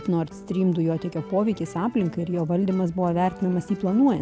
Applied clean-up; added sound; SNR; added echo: none; none; none; none.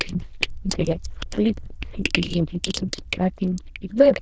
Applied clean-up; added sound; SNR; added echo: neural diffusion model UNIVERSE++.